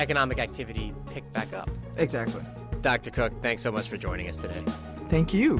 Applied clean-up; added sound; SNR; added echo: none; none; none; none.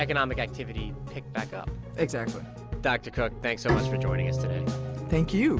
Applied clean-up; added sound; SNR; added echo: none; Bowed string instrument; 4 dB; none.